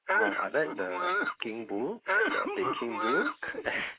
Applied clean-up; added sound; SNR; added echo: neural mask model Resemble Enhance denoiser.